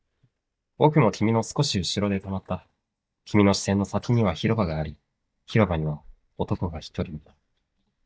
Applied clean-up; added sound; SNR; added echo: neural mask model DeepFilterNet 3.